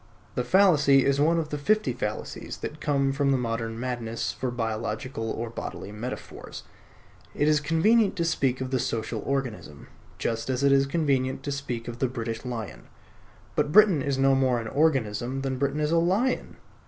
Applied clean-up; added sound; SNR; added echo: none; none; none; none.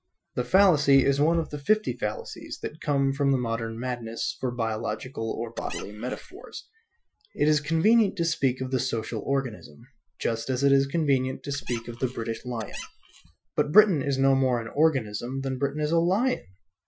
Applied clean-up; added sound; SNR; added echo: classical method Wiener filter.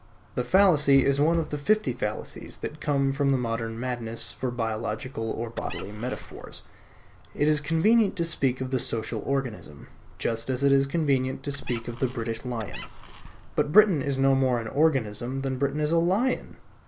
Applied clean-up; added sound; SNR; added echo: none; Squeak + Knock; 11 dB; none.